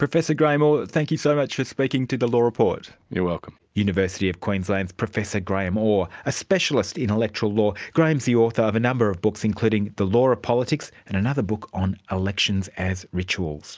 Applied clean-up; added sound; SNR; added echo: none; none; none; none.